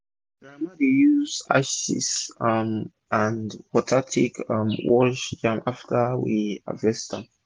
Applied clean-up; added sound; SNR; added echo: none; none; none; none.